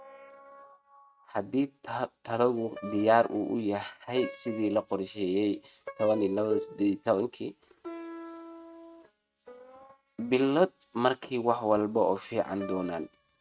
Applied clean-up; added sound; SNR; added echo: neural mask model RNNoise.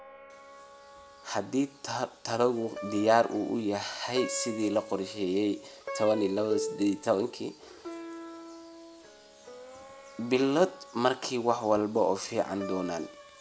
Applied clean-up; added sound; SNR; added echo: none; Plucked string instrument; 13 dB; none.